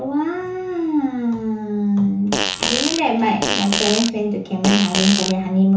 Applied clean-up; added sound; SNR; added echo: none; Fart; 2 dB; reverberation time 0.7 s.